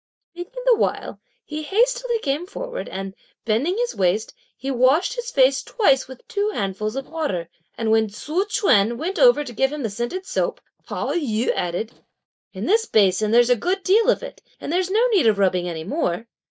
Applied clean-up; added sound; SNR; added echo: neural mask model DeepFilterNet 3.